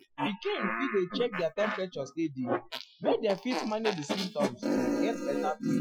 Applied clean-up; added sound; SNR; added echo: classical method Wiener filter.